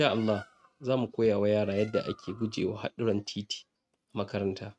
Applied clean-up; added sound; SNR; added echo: neural mask model RNNoise.